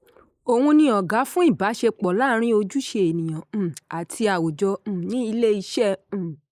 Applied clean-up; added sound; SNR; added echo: neural mask model Resemble Enhance denoiser.